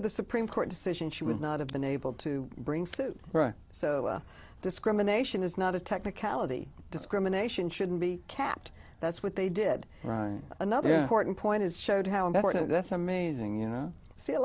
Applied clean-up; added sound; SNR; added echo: none; none; none; none.